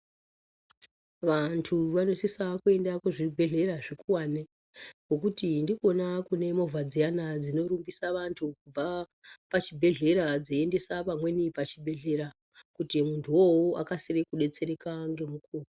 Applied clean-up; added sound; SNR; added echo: none; none; none; none.